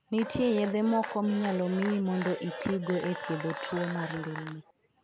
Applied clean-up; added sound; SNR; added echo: none; Applause / Cheering / Clapping; 10 dB; none.